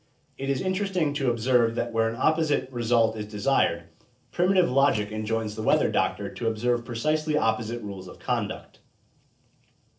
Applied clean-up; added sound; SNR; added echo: neural separator model SepFormer DNS4.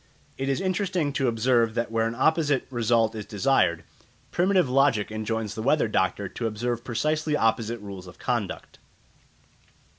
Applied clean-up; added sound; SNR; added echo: none; none; none; none.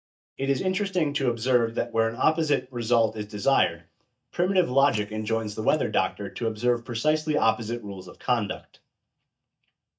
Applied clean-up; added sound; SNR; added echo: neural mask model DeepFilterNet 3.